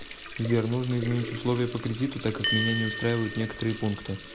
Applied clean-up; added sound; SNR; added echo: none; Bell + Water tap, faucet; 7 dB; none.